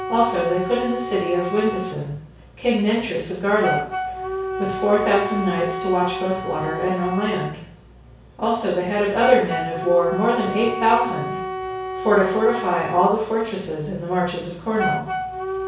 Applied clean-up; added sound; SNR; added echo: none; Wind instrument, woodwind instrument; 7 dB; reverberation time 0.6 s.